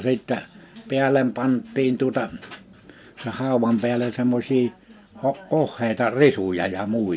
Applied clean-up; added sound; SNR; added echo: none; none; none; none.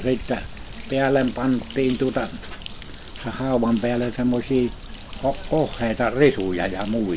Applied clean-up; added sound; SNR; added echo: none; Bird + Clock; 12 dB; none.